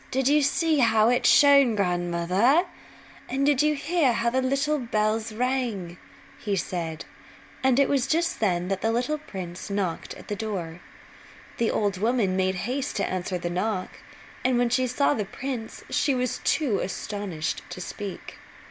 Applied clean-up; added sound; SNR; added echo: none; none; none; none.